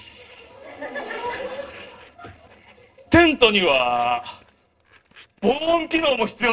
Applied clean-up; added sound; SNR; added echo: neural separator model SepFormer DNS4.